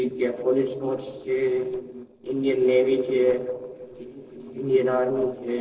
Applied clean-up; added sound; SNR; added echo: neural separator model SepFormer DNS4.